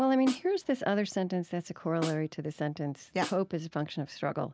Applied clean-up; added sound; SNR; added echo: none; Snare drum; 13 dB; none.